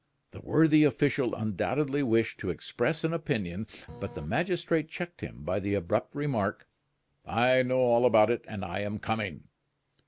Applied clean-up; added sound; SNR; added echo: none; Printer; 16 dB; none.